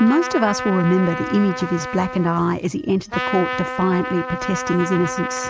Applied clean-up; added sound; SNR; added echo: none; Trumpet; 7 dB; none.